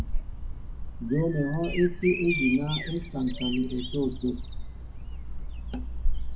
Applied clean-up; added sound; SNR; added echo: none; Bird vocalization, bird call, bird song; 1 dB; reverberation time 0.3 s.